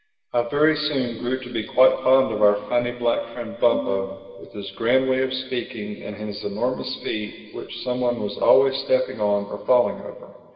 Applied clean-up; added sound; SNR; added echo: none; Bowed string instrument; 15 dB; reverberation time 2.0 s.